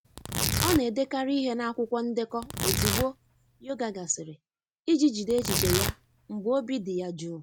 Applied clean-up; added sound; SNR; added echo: none; Tearing; 3 dB; none.